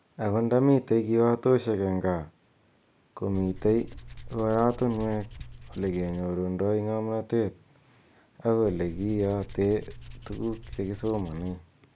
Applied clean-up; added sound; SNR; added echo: none; Tools; 14 dB; none.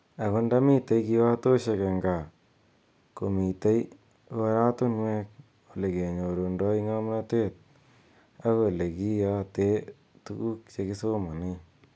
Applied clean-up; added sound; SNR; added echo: none; none; none; none.